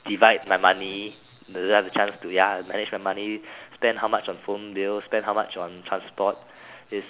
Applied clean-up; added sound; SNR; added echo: none; none; none; none.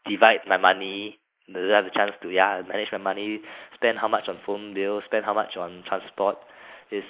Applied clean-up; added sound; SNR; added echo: neural mask model Resemble Enhance denoiser.